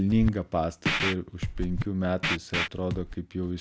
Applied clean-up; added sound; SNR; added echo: none; Scratching (performance technique); 4 dB; none.